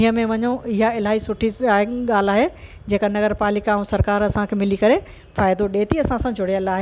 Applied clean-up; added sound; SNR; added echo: none; none; none; none.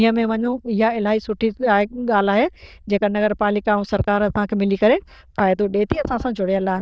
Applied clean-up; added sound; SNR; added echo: neural diffusion model UNIVERSE++.